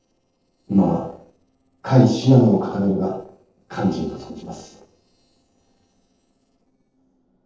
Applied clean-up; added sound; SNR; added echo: neural separator model SepFormer DNS4.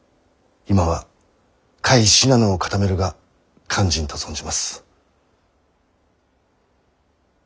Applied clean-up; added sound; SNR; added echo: none; none; none; none.